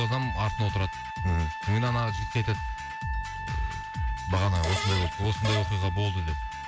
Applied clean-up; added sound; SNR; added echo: none; Fart + Trumpet; 8 dB; none.